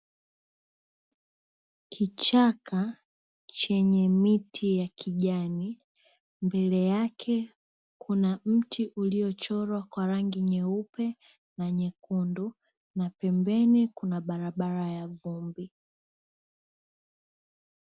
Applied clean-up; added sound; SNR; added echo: none; none; none; none.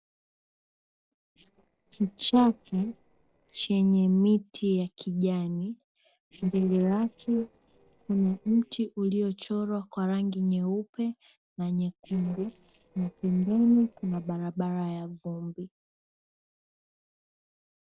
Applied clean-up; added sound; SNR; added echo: neural separator model SepFormer DNS4.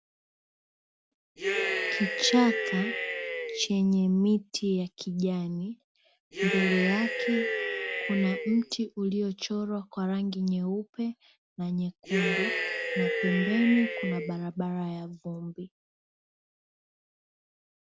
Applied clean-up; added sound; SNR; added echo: none; Cheering; 1 dB; none.